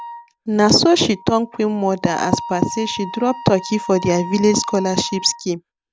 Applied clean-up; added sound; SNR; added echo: none; Wind instrument, woodwind instrument; 14 dB; none.